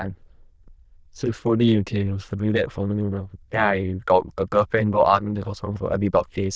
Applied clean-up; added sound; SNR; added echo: neural diffusion model UNIVERSE++.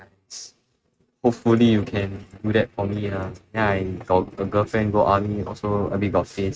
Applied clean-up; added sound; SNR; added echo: neural mask model RNNoise.